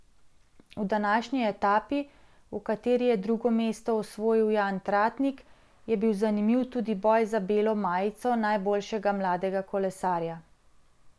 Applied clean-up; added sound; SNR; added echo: none; none; none; none.